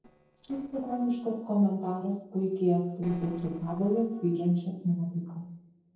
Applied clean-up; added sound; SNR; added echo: neural separator model SepFormer DNS4.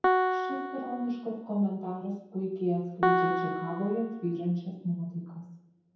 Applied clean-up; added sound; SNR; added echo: none; Piano; 0 dB; reverberation time 0.9 s.